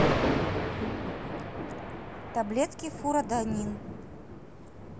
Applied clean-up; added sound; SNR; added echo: none; Thunder; -2 dB; none.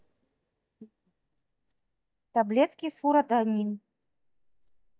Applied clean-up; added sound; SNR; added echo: neural mask model DeepFilterNet 3.